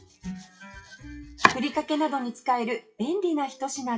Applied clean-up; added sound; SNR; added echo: classical method WPE with log-MMSE.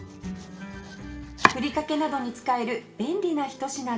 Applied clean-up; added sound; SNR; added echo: none; Domestic sounds, home sounds; 3 dB; reverberation time 0.8 s.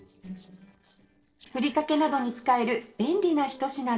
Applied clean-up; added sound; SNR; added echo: neural separator model SepFormer DNS4.